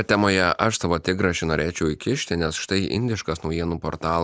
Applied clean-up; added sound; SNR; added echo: none; none; none; none.